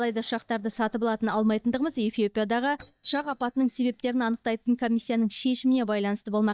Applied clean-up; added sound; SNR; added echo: neural mask model DeepFilterNet 3.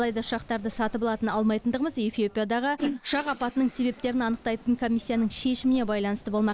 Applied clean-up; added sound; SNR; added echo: neural mask model Resemble Enhance denoiser.